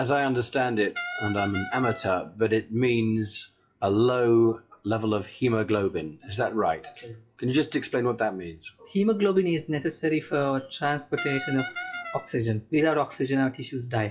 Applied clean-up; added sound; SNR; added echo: classical method WPE with log-MMSE.